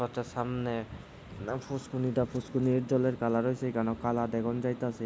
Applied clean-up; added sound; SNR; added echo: none; none; none; none.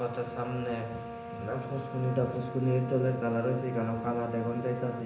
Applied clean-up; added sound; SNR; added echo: none; Brass instrument; 10 dB; reverberation time 0.9 s.